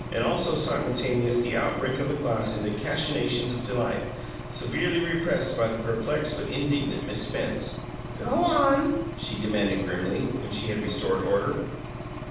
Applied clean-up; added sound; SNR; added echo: none; Engine / Aircraft; 8 dB; reverberation time 0.7 s.